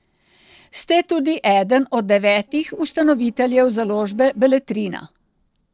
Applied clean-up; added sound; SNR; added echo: neural separator model SepFormer DNS4.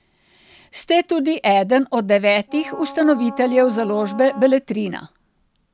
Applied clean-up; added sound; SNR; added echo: none; Wind instrument, woodwind instrument; 17 dB; none.